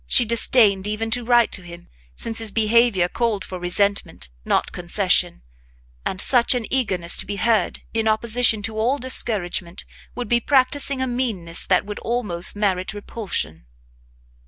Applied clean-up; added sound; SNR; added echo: none; none; none; none.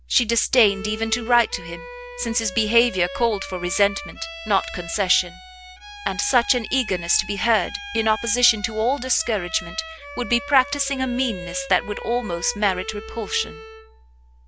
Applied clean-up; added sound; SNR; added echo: none; Bowed string instrument; 13 dB; none.